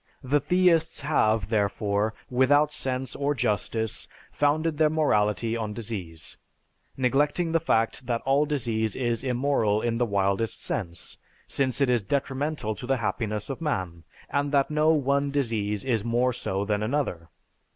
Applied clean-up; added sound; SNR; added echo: none; none; none; none.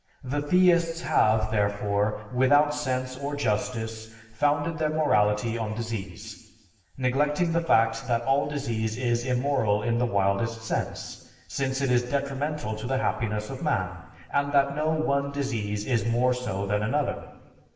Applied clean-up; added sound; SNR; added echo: none; none; none; reverberation time 1.2 s.